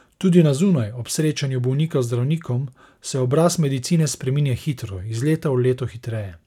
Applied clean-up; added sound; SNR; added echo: none; none; none; none.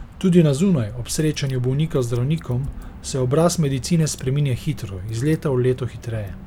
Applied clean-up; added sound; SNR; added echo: none; Drip / Water; 16 dB; none.